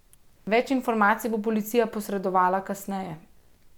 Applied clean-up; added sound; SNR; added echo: none; none; none; none.